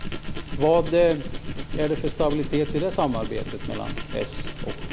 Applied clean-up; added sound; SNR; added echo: none; Tools; 5 dB; none.